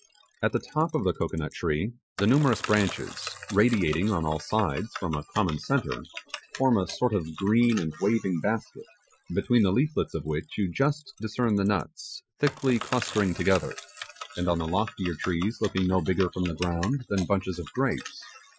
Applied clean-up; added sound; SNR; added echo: classical method Wiener filter.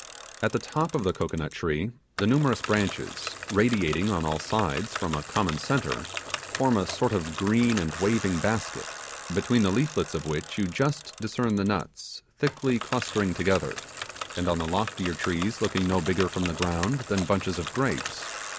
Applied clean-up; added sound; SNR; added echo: none; Bicycle; 11 dB; none.